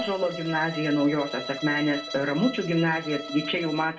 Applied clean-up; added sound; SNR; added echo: none; Bowed string instrument; 11 dB; reverberation time 0.3 s.